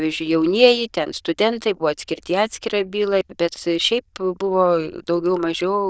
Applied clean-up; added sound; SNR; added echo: neural diffusion model UNIVERSE++.